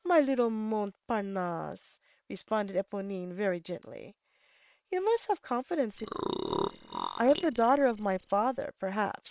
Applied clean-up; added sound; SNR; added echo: neural separator model SepFormer WHAM!.